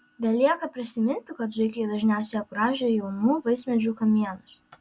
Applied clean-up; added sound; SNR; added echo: none; none; none; none.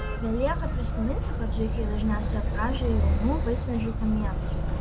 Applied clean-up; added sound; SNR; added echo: none; Motor vehicle (road); -4 dB; none.